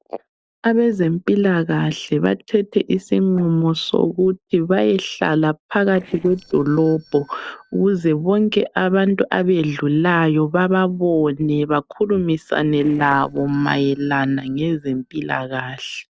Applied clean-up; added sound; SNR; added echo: neural separator model SepFormer DNS4.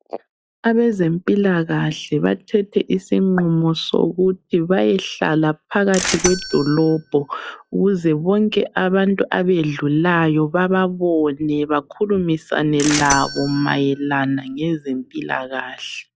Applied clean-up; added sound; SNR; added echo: classical method log-MMSE.